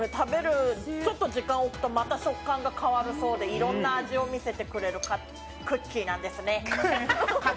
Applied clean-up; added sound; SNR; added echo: none; Musical instrument; 20 dB; none.